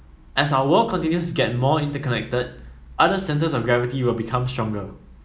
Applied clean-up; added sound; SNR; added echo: none; none; none; none.